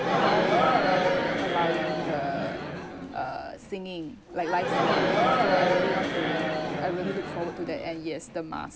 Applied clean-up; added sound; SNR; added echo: none; Crowd; -5 dB; none.